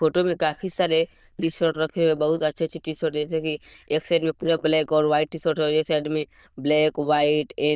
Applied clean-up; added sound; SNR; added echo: neural diffusion model UNIVERSE++.